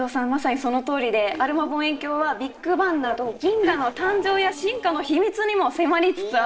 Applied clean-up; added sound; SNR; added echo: neural separator model SepFormer DNS4.